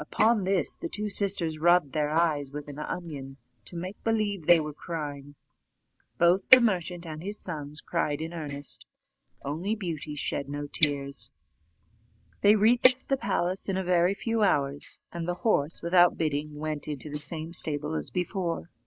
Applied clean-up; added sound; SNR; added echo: neural mask model Resemble Enhance denoiser.